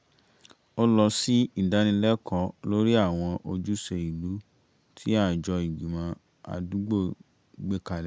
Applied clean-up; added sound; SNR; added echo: none; none; none; none.